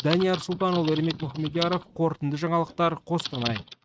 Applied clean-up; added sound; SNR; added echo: neural mask model RNNoise.